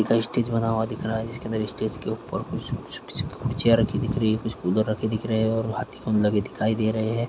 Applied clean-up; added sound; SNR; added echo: none; none; none; none.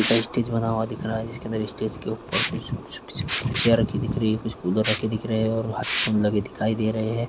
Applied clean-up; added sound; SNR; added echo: none; Liquid; 10 dB; none.